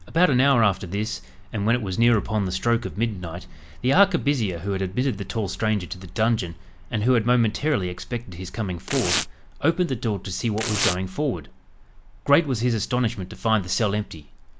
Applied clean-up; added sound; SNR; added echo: none; Tearing; 7 dB; none.